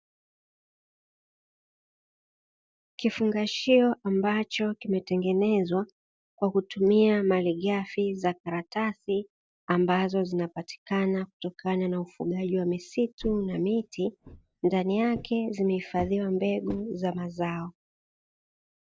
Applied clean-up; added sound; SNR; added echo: none; Walk, footsteps; 16 dB; none.